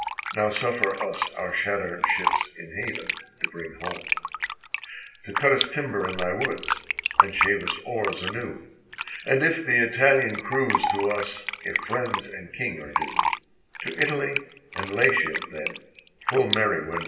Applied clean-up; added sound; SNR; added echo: none; Fill (with liquid); 2 dB; reverberation time 0.7 s.